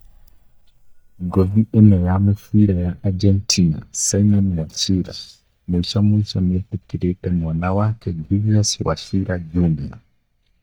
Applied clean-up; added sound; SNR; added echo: neural mask model DeepFilterNet 3.